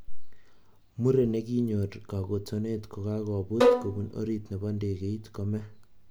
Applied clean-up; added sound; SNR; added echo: none; Bowed string instrument; -2 dB; none.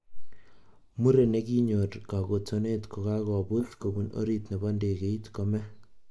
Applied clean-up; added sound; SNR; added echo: neural mask model Resemble Enhance denoiser.